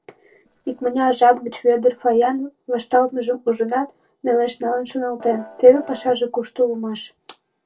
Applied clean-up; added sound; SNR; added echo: neural separator model SepFormer DNS4.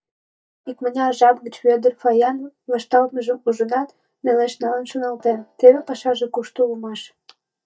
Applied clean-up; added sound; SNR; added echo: neural mask model DeepFilterNet 3.